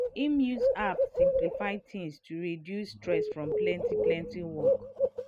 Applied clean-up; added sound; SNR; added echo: neural mask model RNNoise.